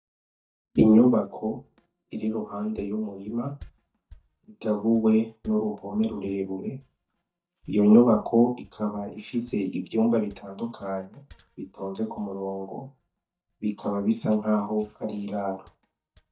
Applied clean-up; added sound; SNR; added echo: neural mask model DeepFilterNet 3.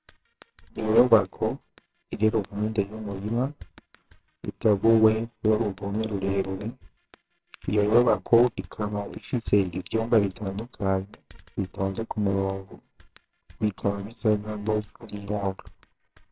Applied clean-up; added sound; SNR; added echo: neural separator model SepFormer WHAMR!.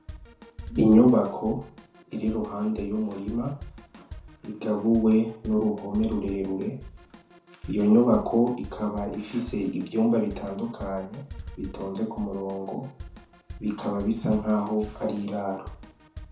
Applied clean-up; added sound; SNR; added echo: none; Drum kit; 17 dB; reverberation time 0.6 s.